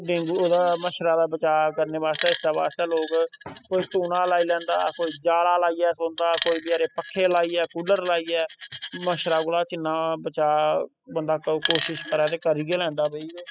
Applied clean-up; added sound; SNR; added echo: classical method spectral subtraction.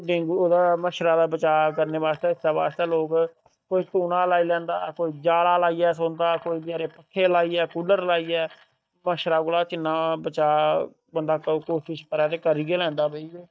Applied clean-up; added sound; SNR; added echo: neural mask model DeepFilterNet 3.